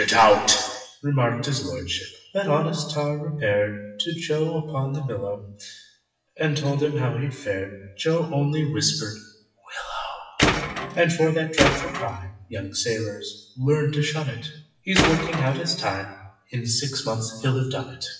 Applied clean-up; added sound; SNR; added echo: classical method WPE with log-MMSE.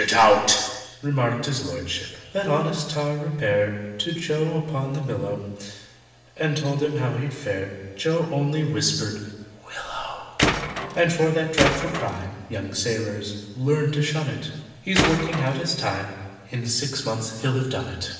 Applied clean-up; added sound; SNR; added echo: none; Tools; 0 dB; reverberation time 1.1 s.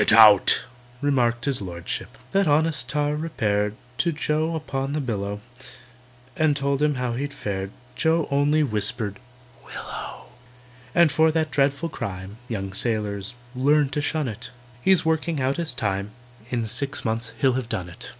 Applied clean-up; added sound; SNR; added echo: none; none; none; none.